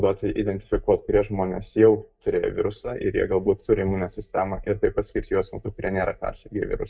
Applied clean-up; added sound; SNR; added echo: neural mask model DeepFilterNet 3.